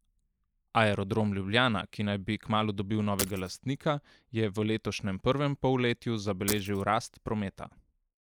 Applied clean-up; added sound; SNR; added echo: neural mask model Resemble Enhance denoiser.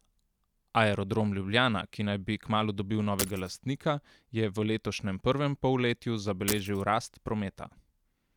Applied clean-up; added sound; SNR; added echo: none; Shatter; 9 dB; none.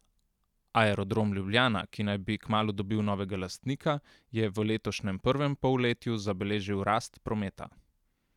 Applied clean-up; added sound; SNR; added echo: none; none; none; none.